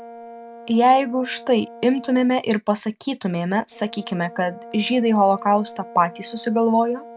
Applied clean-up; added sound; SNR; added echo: none; Brass instrument; 19 dB; none.